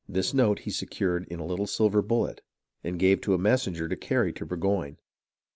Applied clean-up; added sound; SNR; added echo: none; none; none; none.